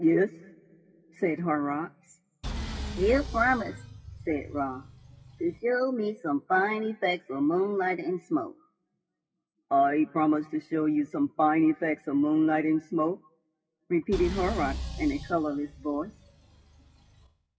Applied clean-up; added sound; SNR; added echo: classical method WPE with log-MMSE.